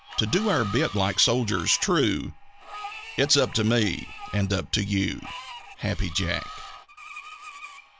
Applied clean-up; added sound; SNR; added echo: none; Screech; 15 dB; none.